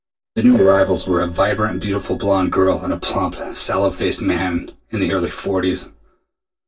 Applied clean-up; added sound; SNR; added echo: neural separator model SepFormer DNS4.